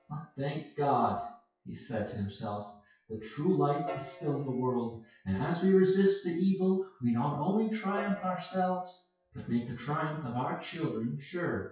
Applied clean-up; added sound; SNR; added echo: classical method WPE with log-MMSE.